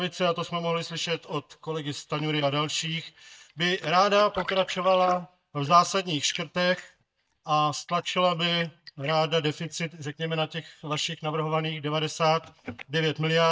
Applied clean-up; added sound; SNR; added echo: neural mask model DeepFilterNet 3.